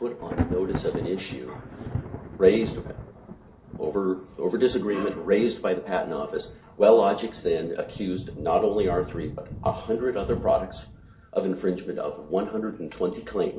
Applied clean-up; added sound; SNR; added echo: none; Thunder; 12 dB; reverberation time 0.2 s.